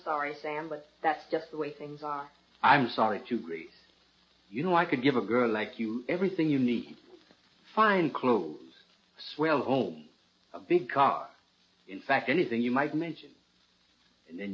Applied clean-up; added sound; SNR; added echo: none; none; none; none.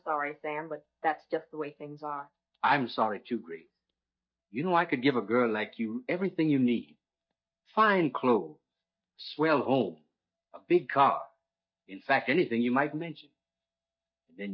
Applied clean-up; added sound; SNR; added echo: neural mask model DeepFilterNet 3.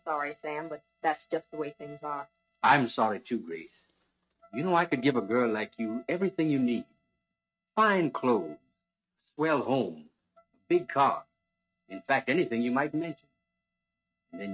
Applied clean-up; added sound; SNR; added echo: neural mask model RNNoise.